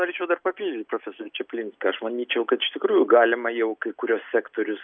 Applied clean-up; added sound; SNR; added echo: none; none; none; none.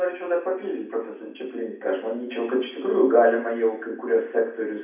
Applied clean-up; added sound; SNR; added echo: none; none; none; reverberation time 0.6 s.